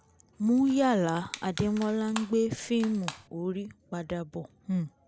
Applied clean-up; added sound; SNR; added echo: none; Crushing; 15 dB; none.